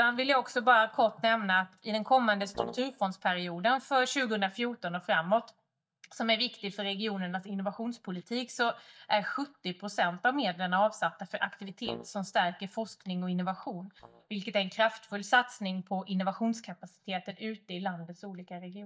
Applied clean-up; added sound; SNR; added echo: neural mask model DeepFilterNet 3.